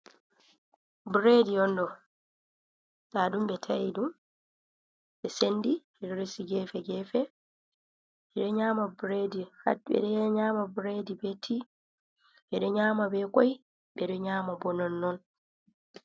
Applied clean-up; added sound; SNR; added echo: none; none; none; none.